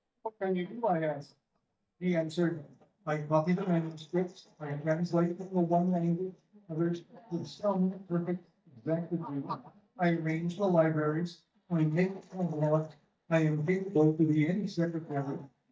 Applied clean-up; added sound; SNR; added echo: neural mask model DeepFilterNet 3.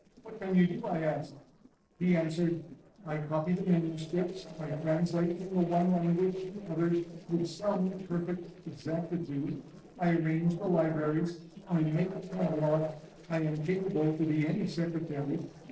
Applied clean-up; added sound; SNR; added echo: neural separator model SepFormer DNS4.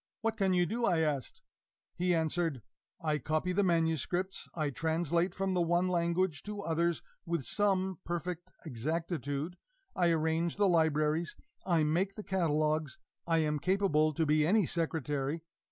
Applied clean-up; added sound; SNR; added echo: none; none; none; none.